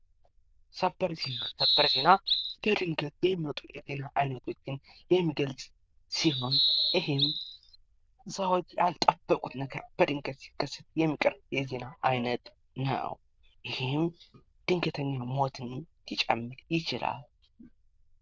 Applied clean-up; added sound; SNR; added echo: neural diffusion model UNIVERSE++.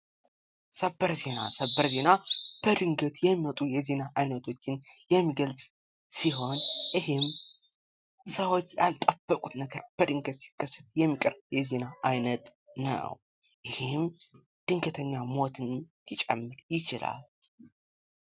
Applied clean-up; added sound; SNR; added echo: none; Bird vocalization, bird call, bird song; 0 dB; none.